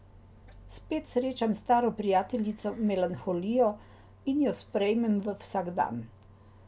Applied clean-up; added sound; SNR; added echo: none; none; none; none.